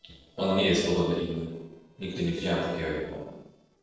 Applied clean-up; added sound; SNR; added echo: neural separator model SepFormer DNS4.